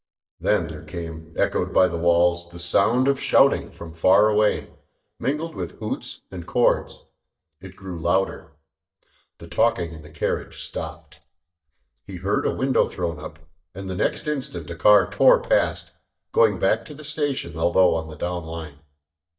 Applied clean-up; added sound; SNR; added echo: neural mask model DeepFilterNet 3.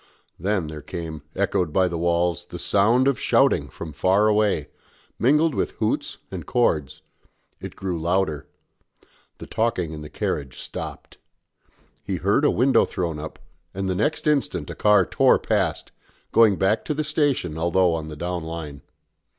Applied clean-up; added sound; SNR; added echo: none; none; none; none.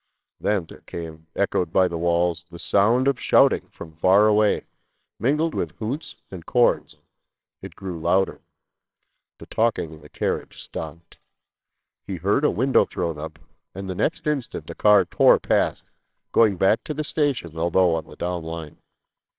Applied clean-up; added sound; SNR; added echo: neural separator model SepFormer WHAMR!.